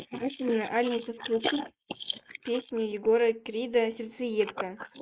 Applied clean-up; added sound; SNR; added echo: neural mask model Resemble Enhance denoiser.